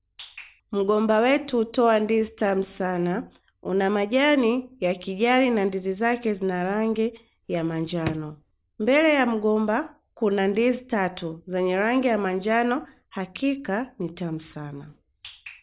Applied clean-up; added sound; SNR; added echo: none; Drawer open or close; 14 dB; none.